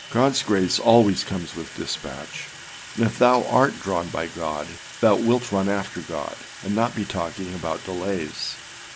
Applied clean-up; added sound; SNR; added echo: none; Sink (filling or washing) / Water tap, faucet; 16 dB; none.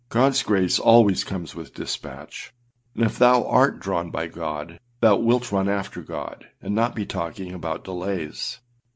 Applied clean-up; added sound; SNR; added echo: none; none; none; none.